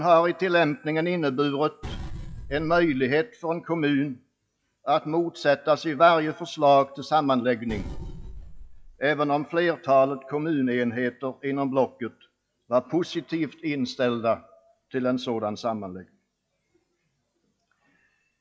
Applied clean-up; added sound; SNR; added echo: classical method log-MMSE.